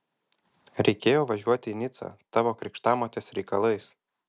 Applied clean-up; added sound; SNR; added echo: none; none; none; none.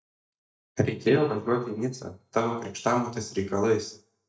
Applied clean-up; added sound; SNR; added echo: neural mask model DeepFilterNet 3.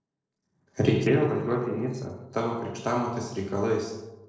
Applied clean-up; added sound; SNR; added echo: neural separator model SepFormer DNS4.